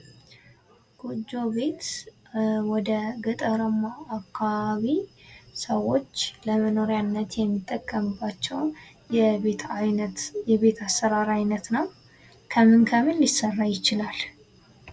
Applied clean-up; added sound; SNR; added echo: none; Electric guitar / Strum; 19 dB; none.